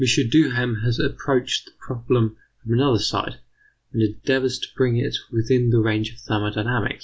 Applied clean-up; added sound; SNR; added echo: none; none; none; none.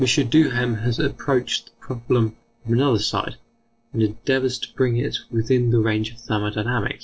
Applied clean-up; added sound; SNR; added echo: neural separator model SepFormer DNS4.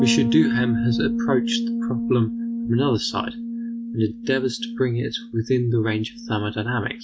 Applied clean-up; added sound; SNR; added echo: neural mask model RNNoise.